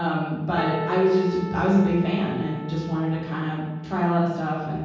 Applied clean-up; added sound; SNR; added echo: none; Keyboard (musical); 12 dB; reverberation time 1.3 s.